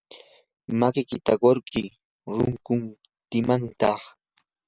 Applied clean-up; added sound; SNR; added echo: none; none; none; none.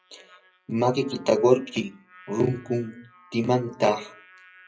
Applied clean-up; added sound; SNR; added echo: classical method WPE with log-MMSE.